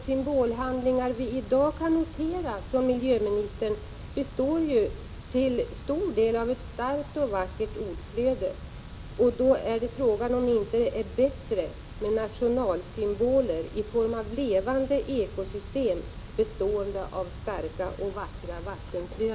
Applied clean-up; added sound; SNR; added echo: none; none; none; none.